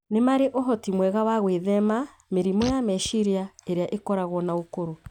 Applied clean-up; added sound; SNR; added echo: none; Fart; 16 dB; none.